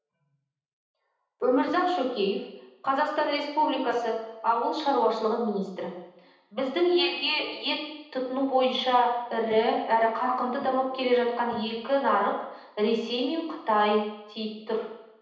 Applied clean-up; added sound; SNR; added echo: none; none; none; reverberation time 0.9 s.